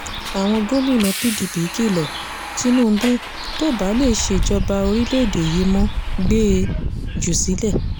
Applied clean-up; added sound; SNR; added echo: none; Bus; 4 dB; none.